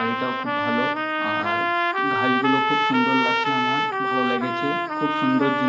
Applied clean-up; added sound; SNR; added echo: none; Trumpet; -4 dB; reverberation time 0.8 s.